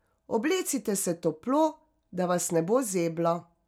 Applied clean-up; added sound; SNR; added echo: none; none; none; none.